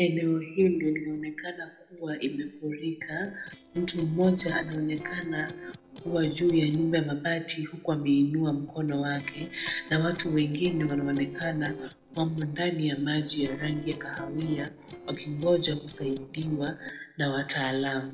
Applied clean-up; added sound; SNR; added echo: neural separator model SepFormer DNS4.